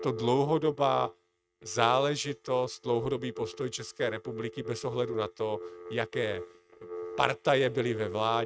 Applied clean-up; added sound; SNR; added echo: neural mask model RNNoise.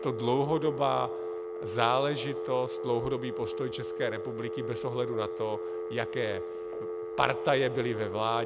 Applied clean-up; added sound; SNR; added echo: none; Telephone; 5 dB; none.